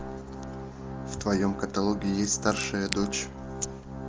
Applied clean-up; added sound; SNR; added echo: none; Scissors + Organ; 7 dB; none.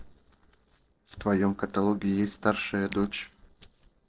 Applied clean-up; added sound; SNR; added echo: neural separator model SepFormer DNS4.